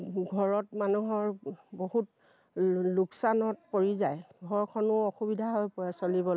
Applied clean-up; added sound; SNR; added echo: none; none; none; none.